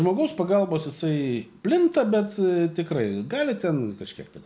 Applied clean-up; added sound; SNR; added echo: none; none; none; none.